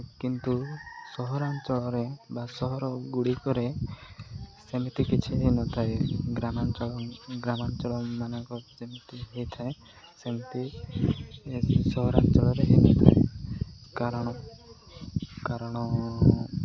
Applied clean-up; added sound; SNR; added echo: none; none; none; none.